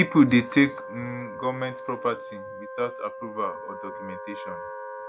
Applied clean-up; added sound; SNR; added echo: none; Wind instrument, woodwind instrument; 11 dB; none.